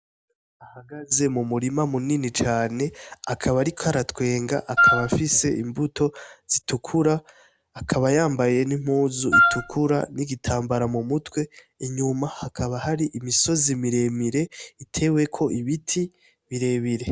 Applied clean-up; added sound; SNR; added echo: none; Wind instrument, woodwind instrument; -4 dB; none.